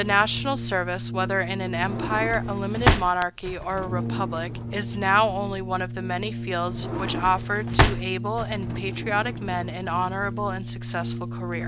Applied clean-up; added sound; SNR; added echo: none; Brass instrument + Drawer open or close; 1 dB; none.